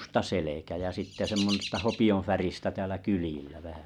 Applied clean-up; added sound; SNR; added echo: none; Chirp, tweet; 12 dB; none.